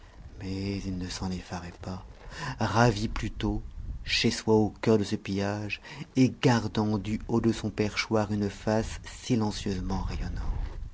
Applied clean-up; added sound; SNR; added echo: none; Wind; 11 dB; none.